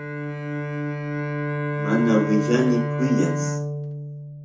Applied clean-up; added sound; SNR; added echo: none; Bowed string instrument; 1 dB; reverberation time 0.7 s.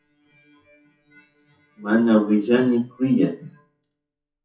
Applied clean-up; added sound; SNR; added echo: classical method WPE with log-MMSE.